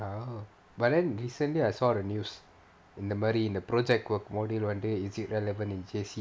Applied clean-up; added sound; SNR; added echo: none; none; none; none.